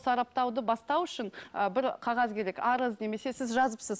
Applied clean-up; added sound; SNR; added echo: none; none; none; none.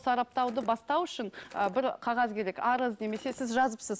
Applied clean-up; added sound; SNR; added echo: none; Skateboard; 19 dB; none.